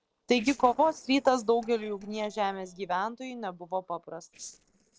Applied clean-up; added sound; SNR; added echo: neural separator model SepFormer DNS4.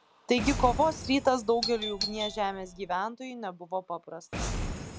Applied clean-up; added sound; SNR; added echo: none; Doorbell + Boom; 7 dB; none.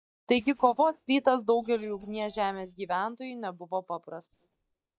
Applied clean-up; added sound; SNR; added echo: neural mask model DeepFilterNet 3.